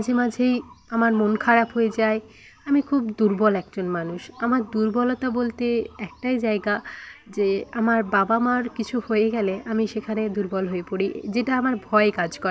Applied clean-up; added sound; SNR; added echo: none; none; none; none.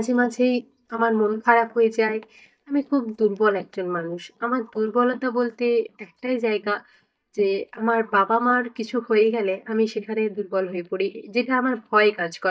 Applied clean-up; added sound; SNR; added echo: neural mask model DeepFilterNet 3.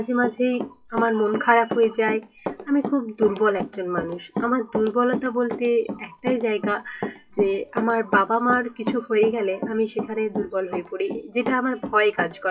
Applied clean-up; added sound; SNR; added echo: classical method WPE with log-MMSE.